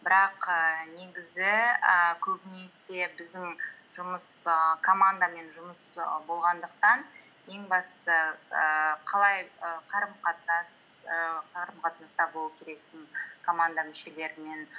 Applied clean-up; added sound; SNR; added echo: none; none; none; none.